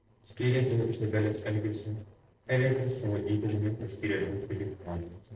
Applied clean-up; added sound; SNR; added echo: neural separator model SepFormer DNS4.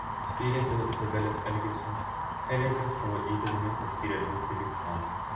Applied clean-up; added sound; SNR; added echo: none; Fire; 1 dB; reverberation time 0.8 s.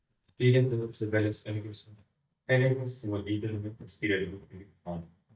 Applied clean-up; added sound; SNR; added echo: neural mask model DeepFilterNet 3.